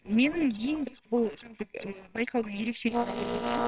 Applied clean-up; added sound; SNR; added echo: neural separator model SepFormer WHAMR!.